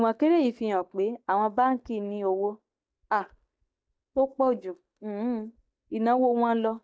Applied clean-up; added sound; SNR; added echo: neural mask model DeepFilterNet 3.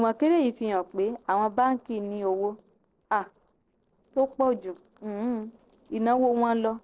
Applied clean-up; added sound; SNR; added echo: neural separator model SepFormer DNS4.